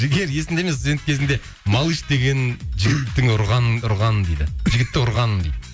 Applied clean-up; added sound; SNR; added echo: none; none; none; none.